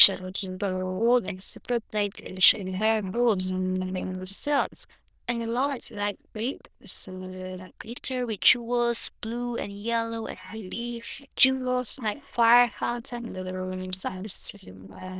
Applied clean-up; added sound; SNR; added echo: neural diffusion model UNIVERSE++.